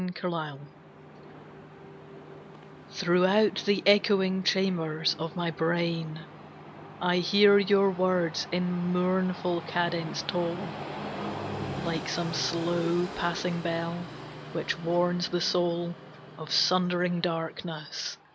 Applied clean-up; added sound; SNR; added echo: none; Train; 12 dB; none.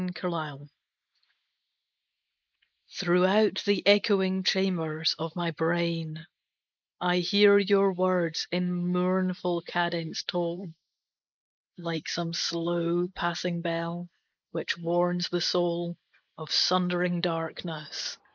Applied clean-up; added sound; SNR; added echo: neural mask model Resemble Enhance denoiser.